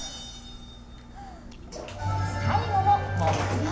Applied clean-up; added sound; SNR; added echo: none; Telephone; 11 dB; reverberation time 0.6 s.